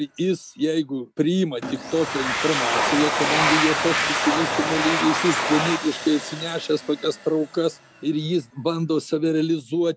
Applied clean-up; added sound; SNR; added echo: none; Domestic sounds, home sounds; 3 dB; none.